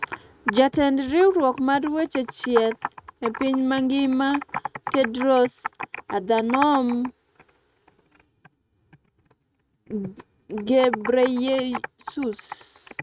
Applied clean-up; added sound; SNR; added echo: neural mask model RNNoise.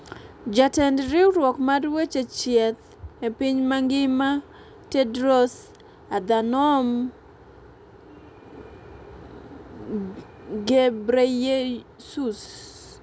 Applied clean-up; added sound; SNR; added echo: none; none; none; none.